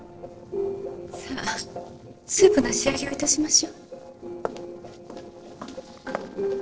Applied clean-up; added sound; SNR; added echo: neural separator model SepFormer DNS4.